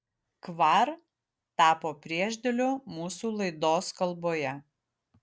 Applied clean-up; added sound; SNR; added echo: none; none; none; none.